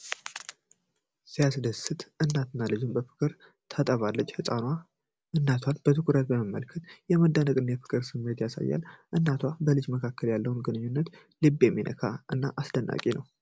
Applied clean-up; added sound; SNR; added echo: none; none; none; none.